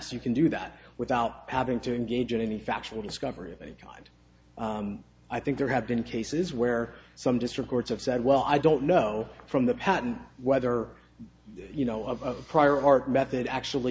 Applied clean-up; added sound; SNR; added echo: none; none; none; none.